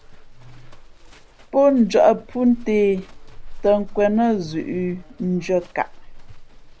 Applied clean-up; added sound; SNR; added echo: none; Livestock, farm animals, working animals; 16 dB; none.